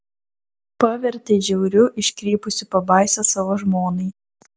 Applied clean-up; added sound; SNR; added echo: none; none; none; none.